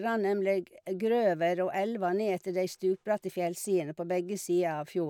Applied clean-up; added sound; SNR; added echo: none; none; none; none.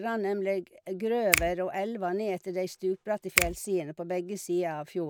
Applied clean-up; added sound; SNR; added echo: none; Finger snapping; 4 dB; none.